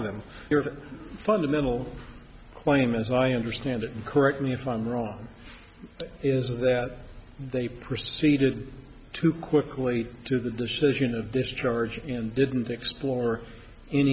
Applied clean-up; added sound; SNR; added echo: none; none; none; none.